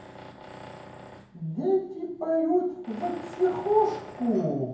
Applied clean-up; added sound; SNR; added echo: none; Tools; 17 dB; reverberation time 0.9 s.